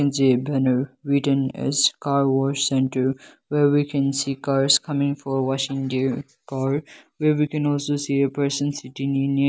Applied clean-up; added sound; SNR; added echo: none; none; none; none.